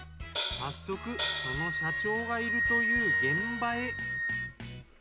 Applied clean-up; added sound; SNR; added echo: none; Hi-hat + Wind instrument, woodwind instrument; -5 dB; none.